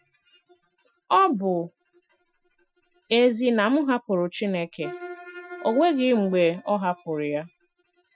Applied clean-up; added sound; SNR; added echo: classical method Wiener filter.